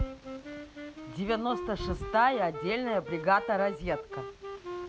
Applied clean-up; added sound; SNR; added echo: none; Wind instrument, woodwind instrument; 10 dB; none.